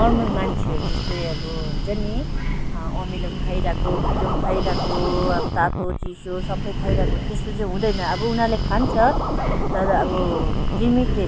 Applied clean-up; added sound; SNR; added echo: none; Breathing + Scratching (performance technique); -3 dB; none.